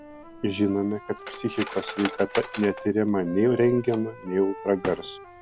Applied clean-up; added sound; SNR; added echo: none; Cutlery, silverware + Wind instrument, woodwind instrument; 12 dB; none.